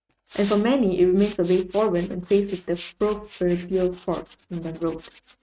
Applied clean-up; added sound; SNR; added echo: neural mask model RNNoise.